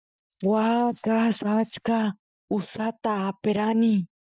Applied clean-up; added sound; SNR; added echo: neural mask model DeepFilterNet 3.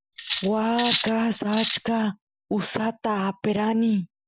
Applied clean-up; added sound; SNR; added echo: none; Cutlery, silverware; 6 dB; none.